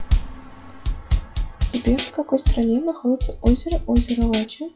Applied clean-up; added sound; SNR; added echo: classical method WPE with log-MMSE.